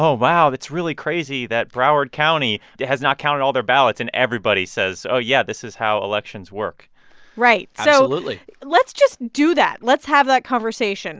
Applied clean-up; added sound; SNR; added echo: none; none; none; none.